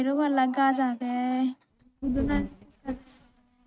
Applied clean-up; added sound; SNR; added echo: neural mask model RNNoise.